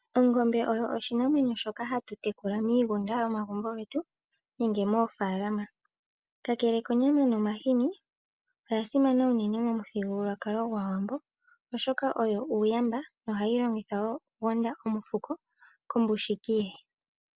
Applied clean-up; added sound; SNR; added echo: none; none; none; none.